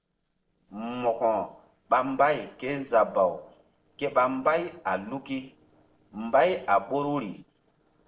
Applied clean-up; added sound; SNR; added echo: neural separator model SepFormer DNS4.